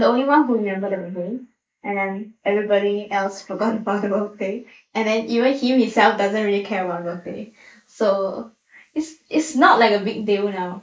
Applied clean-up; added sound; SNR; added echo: neural mask model Resemble Enhance denoiser.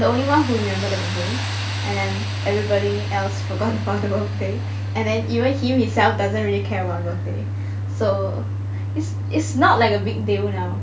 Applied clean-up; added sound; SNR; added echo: none; Tools; 16 dB; none.